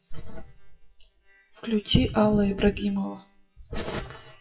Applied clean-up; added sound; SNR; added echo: classical method WPE with log-MMSE.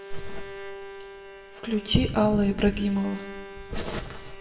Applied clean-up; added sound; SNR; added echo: none; Bowed string instrument; 15 dB; reverberation time 0.8 s.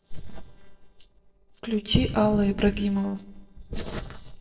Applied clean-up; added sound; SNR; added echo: neural separator model SepFormer DNS4.